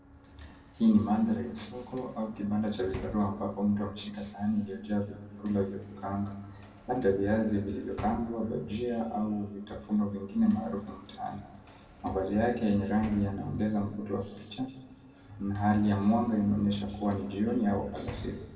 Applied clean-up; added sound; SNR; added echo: none; Sliding door / Slam; 19 dB; reverberation time 1.4 s.